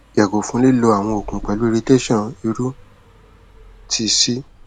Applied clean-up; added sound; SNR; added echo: none; Car passing by; 20 dB; none.